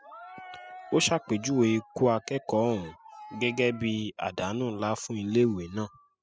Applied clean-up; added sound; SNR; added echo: classical method spectral subtraction.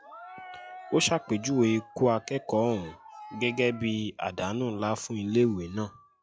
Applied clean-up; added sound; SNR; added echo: classical method log-MMSE.